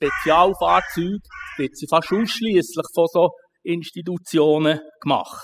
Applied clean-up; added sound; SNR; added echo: classical method spectral subtraction.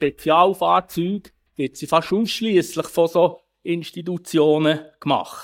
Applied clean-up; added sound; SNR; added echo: neural mask model DeepFilterNet 3.